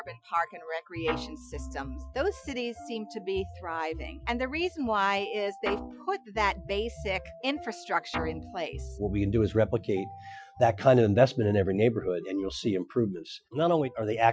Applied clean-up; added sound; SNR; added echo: classical method Wiener filter.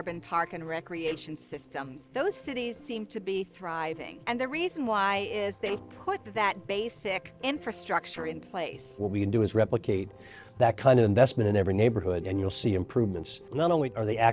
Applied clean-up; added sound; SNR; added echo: neural separator model SepFormer DNS4.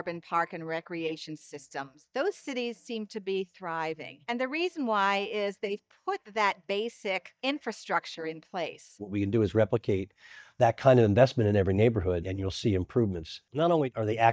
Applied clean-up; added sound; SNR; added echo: neural mask model DeepFilterNet 3.